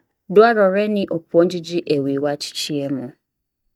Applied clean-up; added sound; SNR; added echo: neural mask model DeepFilterNet 3.